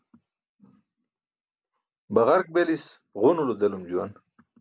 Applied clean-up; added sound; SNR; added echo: none; none; none; none.